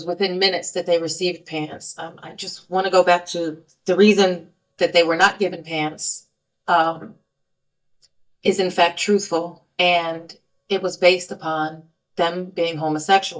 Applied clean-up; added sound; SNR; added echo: neural mask model DeepFilterNet 3.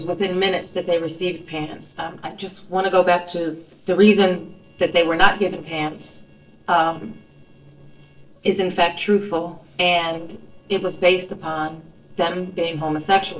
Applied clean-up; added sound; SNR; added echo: neural separator model SepFormer DNS4.